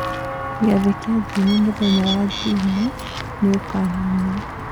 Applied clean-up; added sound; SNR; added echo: none; Walk, footsteps / Bell + Bird; 8 dB; none.